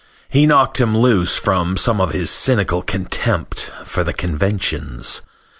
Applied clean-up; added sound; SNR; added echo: none; none; none; none.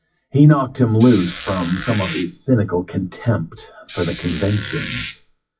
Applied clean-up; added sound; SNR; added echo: classical method WPE with log-MMSE.